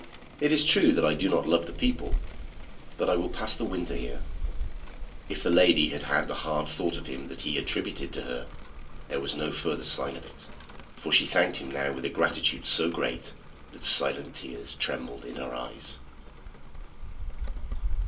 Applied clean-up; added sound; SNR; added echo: none; Rain; 6 dB; reverberation time 0.2 s.